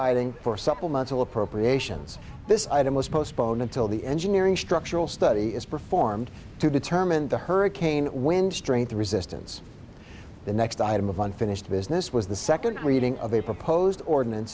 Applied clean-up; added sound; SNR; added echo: none; Waves, surf; 18 dB; none.